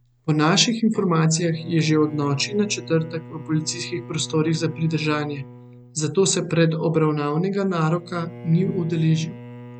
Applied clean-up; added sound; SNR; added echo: none; Bowed string instrument; 18 dB; none.